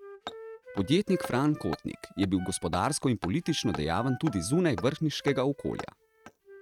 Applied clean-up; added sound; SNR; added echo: neural mask model RNNoise.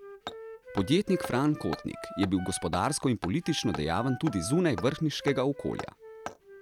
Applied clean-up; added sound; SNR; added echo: none; Wind instrument, woodwind instrument + Hammer; 13 dB; none.